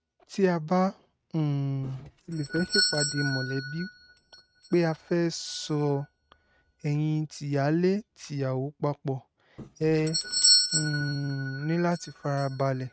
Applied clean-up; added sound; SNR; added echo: neural mask model RNNoise.